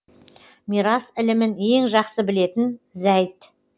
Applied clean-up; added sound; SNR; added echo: none; none; none; none.